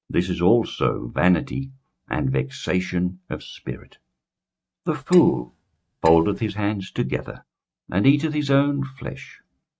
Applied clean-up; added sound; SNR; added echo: neural mask model RNNoise.